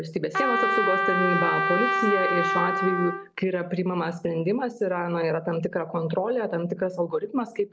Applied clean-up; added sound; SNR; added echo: none; Trumpet; -2 dB; none.